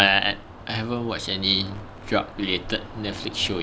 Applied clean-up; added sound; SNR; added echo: none; Crackle; 19 dB; none.